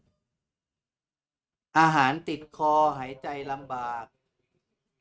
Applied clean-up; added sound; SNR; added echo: neural mask model RNNoise.